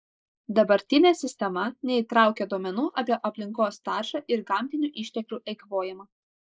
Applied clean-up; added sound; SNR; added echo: neural mask model Resemble Enhance denoiser.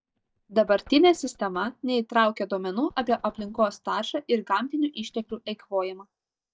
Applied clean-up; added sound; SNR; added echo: neural mask model DeepFilterNet 3.